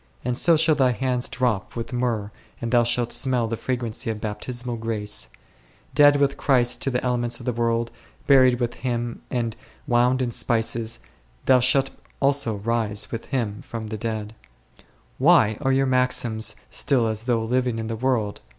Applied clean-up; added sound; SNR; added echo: none; none; none; none.